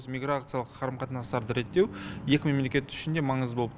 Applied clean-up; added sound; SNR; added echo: none; Organ; 17 dB; none.